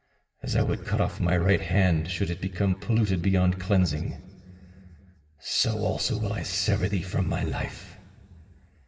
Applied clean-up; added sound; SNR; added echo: none; none; none; reverberation time 2.9 s.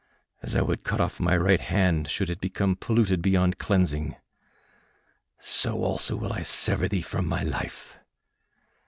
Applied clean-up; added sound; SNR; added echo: none; none; none; none.